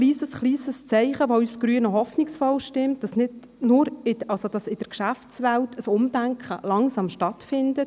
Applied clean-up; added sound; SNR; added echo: none; none; none; none.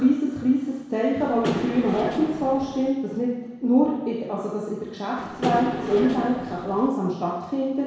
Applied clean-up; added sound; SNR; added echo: none; Engine / Mechanisms; 7 dB; reverberation time 1.1 s.